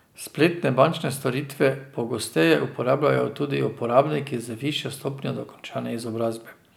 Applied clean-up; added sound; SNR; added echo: none; none; none; none.